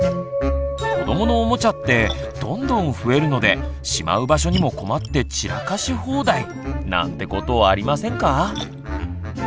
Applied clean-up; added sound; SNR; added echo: none; Splash, splatter; 18 dB; none.